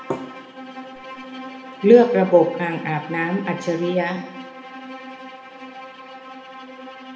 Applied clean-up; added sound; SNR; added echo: none; Bowed string instrument; 15 dB; reverberation time 0.8 s.